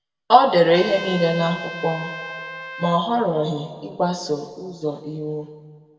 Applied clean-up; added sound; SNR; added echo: none; Trumpet; 12 dB; reverberation time 1.4 s.